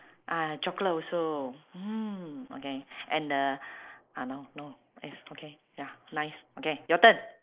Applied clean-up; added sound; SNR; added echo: neural mask model Resemble Enhance denoiser.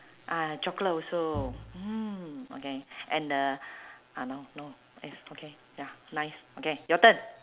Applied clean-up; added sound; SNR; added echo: none; Bowed string instrument; 11 dB; none.